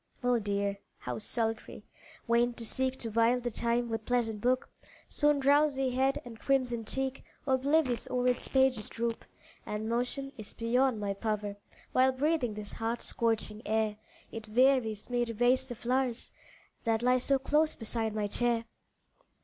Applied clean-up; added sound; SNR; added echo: none; Fart; 19 dB; none.